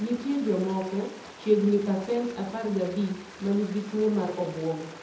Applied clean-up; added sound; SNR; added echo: none; Stream; 18 dB; reverberation time 0.7 s.